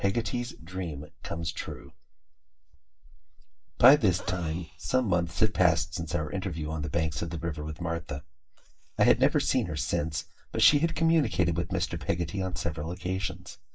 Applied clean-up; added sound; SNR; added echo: neural mask model DeepFilterNet 3.